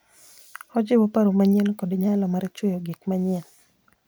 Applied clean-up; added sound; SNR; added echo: none; none; none; none.